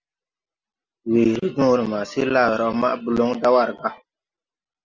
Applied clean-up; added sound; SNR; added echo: none; none; none; none.